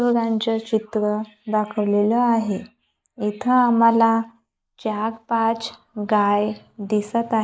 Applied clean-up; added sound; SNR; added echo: neural mask model Resemble Enhance denoiser.